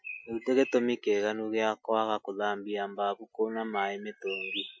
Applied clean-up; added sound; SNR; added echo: classical method Wiener filter.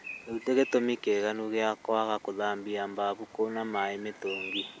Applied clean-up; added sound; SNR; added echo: none; Bird vocalization, bird call, bird song; 14 dB; none.